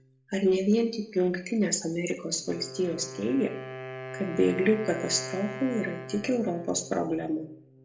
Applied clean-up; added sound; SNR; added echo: none; Wind instrument, woodwind instrument; 13 dB; reverberation time 0.4 s.